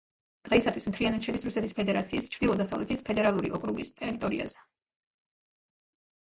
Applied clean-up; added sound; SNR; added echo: none; none; none; none.